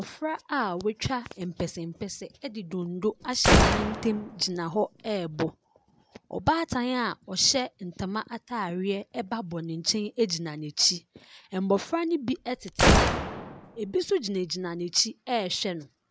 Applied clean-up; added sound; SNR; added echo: none; Gunshot, gunfire; -3 dB; none.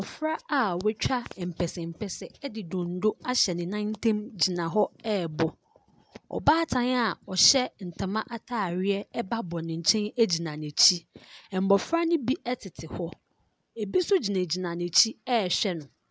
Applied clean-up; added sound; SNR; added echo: none; none; none; none.